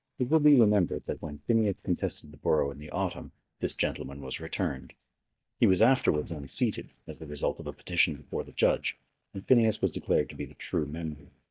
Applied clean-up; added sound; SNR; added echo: neural mask model DeepFilterNet 3.